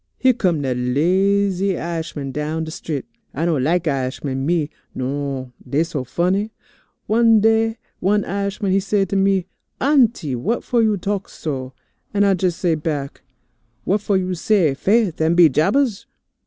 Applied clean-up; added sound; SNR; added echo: none; none; none; none.